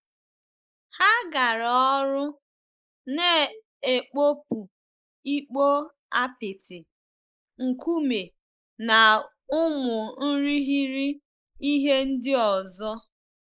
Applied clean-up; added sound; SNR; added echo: neural mask model Resemble Enhance denoiser.